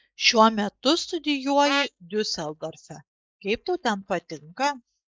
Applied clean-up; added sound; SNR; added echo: neural mask model Resemble Enhance denoiser.